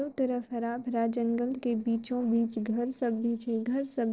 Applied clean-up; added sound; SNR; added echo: neural separator model SepFormer DNS4.